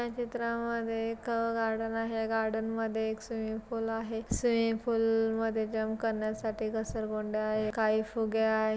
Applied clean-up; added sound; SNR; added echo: none; none; none; none.